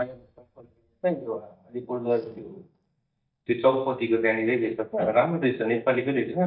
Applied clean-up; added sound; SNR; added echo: neural mask model DeepFilterNet 3.